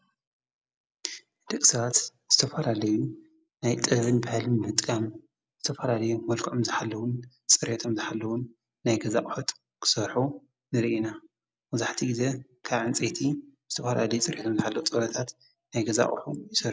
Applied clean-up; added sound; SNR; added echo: none; none; none; none.